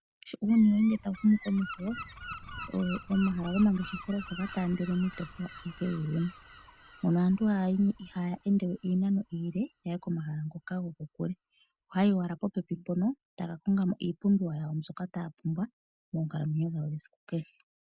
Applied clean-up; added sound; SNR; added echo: none; Gull, seagull; 19 dB; none.